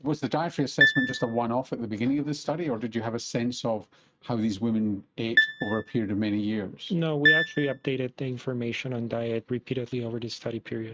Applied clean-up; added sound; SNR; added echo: neural mask model RNNoise.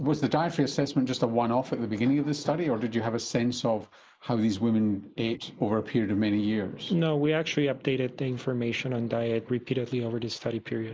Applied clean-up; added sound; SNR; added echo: neural mask model Resemble Enhance denoiser.